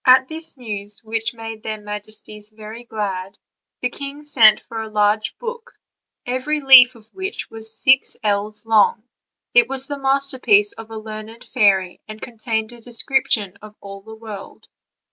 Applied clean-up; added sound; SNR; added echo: none; none; none; none.